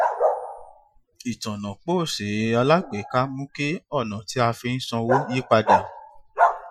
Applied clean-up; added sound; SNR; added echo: classical method Wiener filter.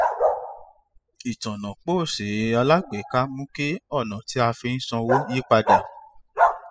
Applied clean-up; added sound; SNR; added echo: classical method spectral subtraction.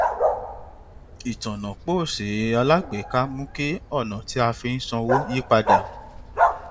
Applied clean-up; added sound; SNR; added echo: none; Bark; 2 dB; none.